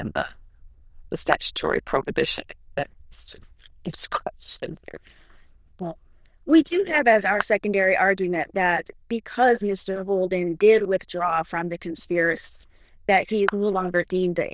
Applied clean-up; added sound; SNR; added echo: neural diffusion model UNIVERSE++.